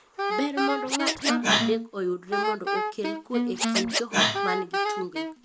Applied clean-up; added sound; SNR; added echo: none; Scratching (performance technique) + Wind instrument, woodwind instrument; -5 dB; none.